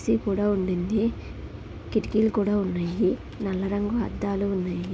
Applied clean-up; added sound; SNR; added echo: none; none; none; none.